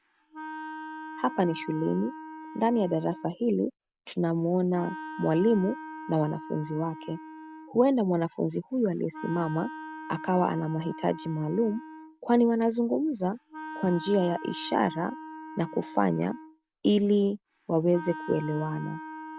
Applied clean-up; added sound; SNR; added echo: none; Wind instrument, woodwind instrument; 14 dB; none.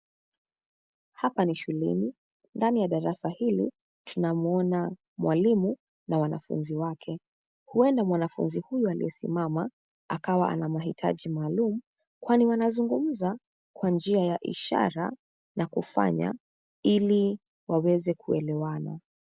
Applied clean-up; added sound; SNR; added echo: none; none; none; none.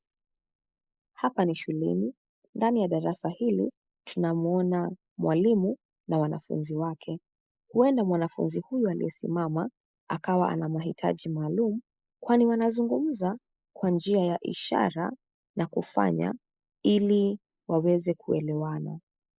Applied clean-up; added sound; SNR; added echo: neural mask model Resemble Enhance denoiser.